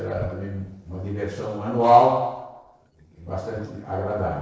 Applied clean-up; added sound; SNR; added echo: neural separator model SepFormer DNS4.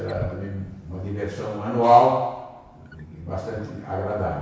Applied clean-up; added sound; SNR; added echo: none; Wild animals; 19 dB; reverberation time 1.1 s.